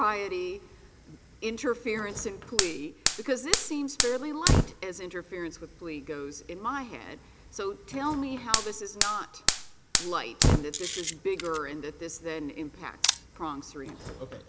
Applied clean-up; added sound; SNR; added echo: none; Camera + Fire; -2 dB; none.